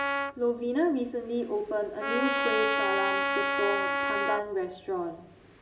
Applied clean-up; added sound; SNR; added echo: none; Trumpet; 0 dB; reverberation time 2.4 s.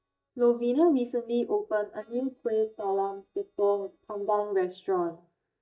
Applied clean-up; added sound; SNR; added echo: neural mask model DeepFilterNet 3.